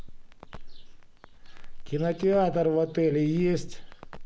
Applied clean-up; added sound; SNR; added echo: none; Crackle; 10 dB; none.